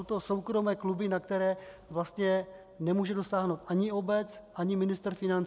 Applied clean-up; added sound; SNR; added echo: none; none; none; none.